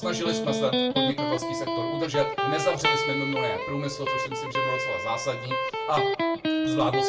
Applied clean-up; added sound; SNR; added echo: none; Electric guitar; -3 dB; reverberation time 0.3 s.